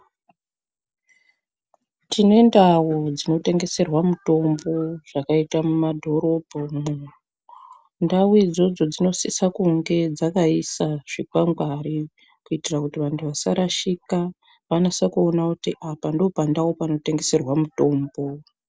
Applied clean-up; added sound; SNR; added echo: none; none; none; none.